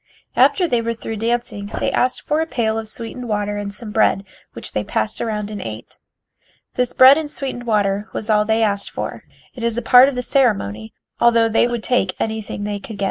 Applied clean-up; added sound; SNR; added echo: neural mask model Resemble Enhance denoiser.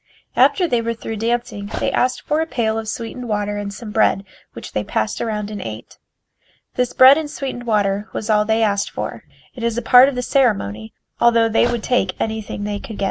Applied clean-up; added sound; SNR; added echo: none; Dog; 13 dB; none.